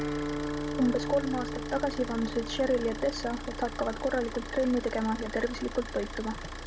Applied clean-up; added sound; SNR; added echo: none; Guitar + Idling / Car; 5 dB; none.